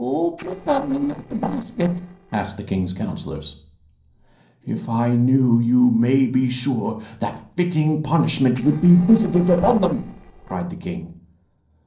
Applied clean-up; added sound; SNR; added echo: neural separator model SepFormer DNS4.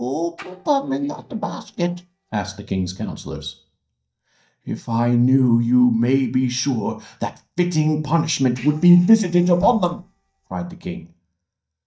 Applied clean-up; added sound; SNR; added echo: neural mask model DeepFilterNet 3.